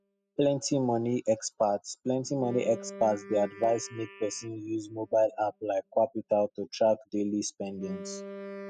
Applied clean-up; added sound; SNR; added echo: classical method spectral subtraction.